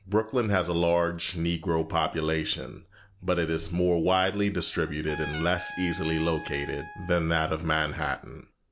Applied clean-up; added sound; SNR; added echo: none; Trumpet; 14 dB; none.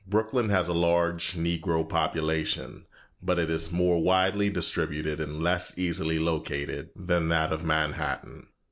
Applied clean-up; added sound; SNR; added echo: neural mask model Resemble Enhance denoiser.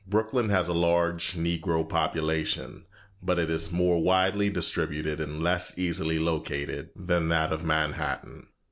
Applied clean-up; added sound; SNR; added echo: none; none; none; none.